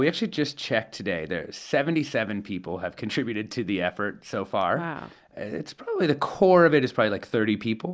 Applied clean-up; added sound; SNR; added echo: none; none; none; none.